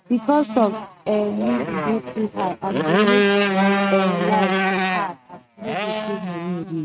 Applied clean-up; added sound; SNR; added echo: neural mask model RNNoise.